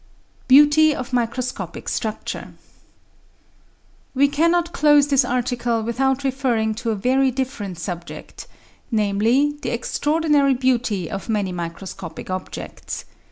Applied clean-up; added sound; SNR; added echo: none; none; none; none.